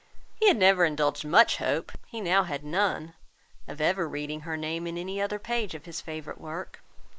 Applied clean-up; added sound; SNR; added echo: neural mask model Resemble Enhance denoiser.